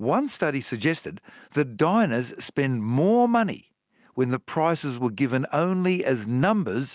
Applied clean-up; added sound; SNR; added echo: none; none; none; none.